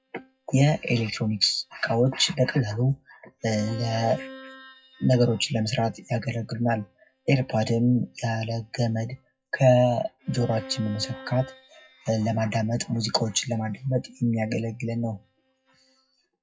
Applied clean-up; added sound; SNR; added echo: classical method WPE with log-MMSE.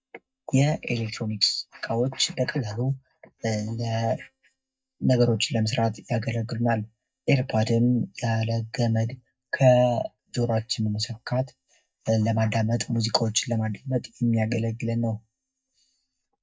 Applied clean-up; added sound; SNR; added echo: neural mask model DeepFilterNet 3.